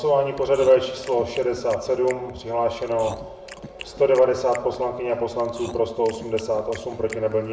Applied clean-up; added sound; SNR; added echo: none; Chewing, mastication; 19 dB; reverberation time 0.6 s.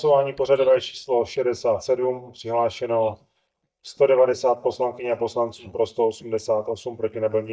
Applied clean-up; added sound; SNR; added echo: neural mask model DeepFilterNet 3.